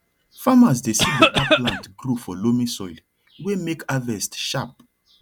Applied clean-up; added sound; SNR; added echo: none; Cough; -4 dB; none.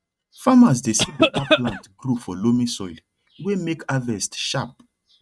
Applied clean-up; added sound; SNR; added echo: neural mask model RNNoise.